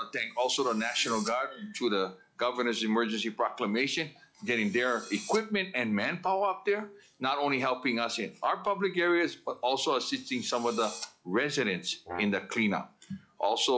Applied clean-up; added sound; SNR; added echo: classical method log-MMSE.